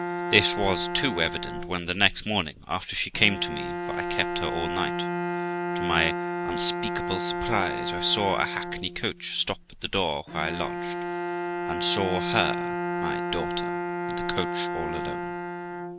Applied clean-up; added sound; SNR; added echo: none; Bowed string instrument; 2 dB; none.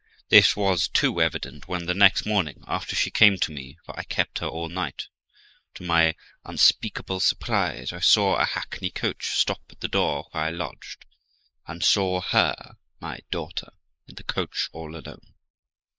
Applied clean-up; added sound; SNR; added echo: neural mask model Resemble Enhance denoiser.